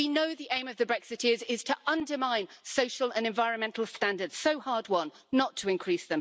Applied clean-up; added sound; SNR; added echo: none; none; none; none.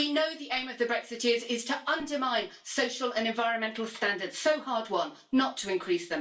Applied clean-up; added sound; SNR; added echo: none; none; none; reverberation time 0.3 s.